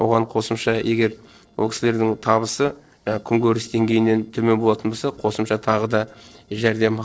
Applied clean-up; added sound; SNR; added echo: neural separator model SepFormer DNS4.